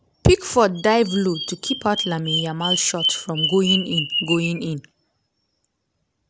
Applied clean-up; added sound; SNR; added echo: none; Bird vocalization, bird call, bird song; 6 dB; none.